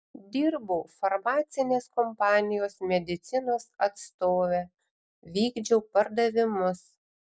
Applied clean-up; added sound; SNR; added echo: none; none; none; none.